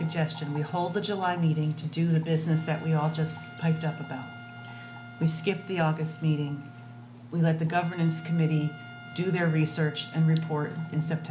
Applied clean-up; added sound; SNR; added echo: none; Trickle, dribble / Splash, splatter + Trumpet; 19 dB; none.